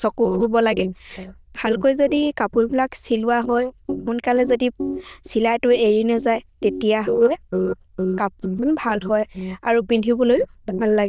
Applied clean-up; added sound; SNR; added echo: neural diffusion model UNIVERSE++.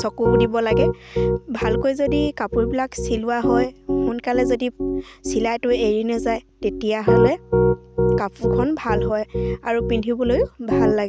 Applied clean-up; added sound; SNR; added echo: none; Piano; -1 dB; none.